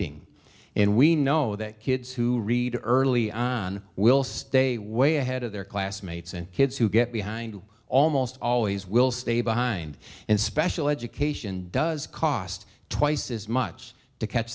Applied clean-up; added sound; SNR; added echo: none; none; none; none.